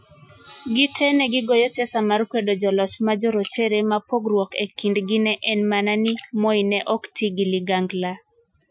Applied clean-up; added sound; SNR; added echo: classical method Wiener filter.